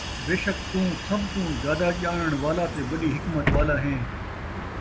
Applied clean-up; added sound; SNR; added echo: none; Bus; 3 dB; none.